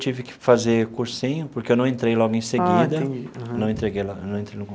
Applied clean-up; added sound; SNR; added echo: none; none; none; none.